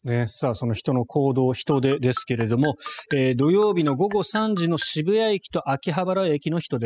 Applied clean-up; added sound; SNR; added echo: classical method spectral subtraction.